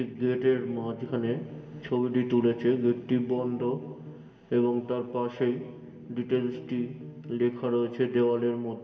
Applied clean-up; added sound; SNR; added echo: none; Bass guitar; 16 dB; reverberation time 2.6 s.